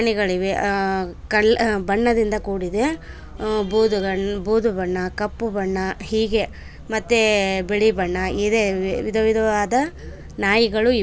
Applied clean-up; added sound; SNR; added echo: none; none; none; none.